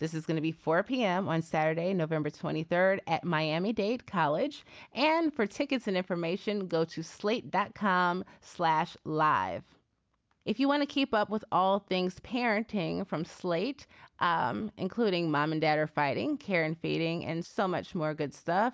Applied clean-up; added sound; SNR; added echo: none; none; none; none.